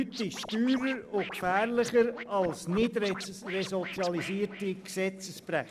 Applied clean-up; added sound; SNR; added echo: none; Scratching (performance technique); 13 dB; none.